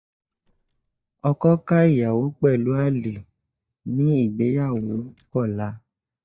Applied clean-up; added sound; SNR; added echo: neural mask model DeepFilterNet 3.